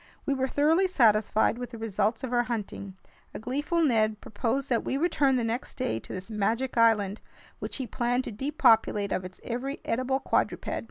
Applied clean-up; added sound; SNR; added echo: none; none; none; none.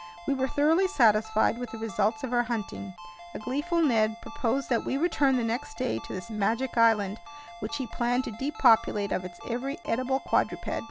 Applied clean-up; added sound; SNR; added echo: none; Ringtone; 17 dB; none.